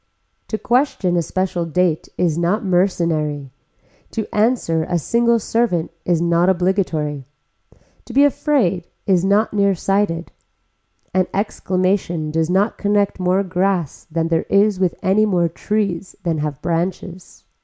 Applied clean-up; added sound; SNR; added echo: none; none; none; none.